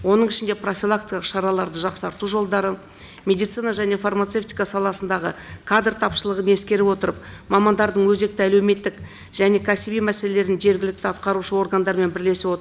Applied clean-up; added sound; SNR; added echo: none; none; none; none.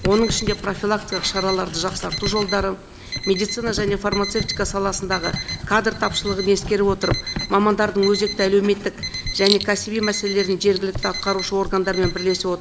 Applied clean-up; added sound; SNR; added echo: none; Writing + Alarm; 7 dB; none.